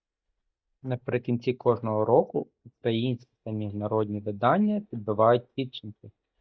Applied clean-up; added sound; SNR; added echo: neural mask model DeepFilterNet 3.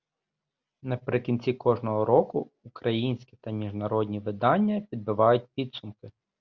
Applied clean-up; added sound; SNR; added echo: none; none; none; none.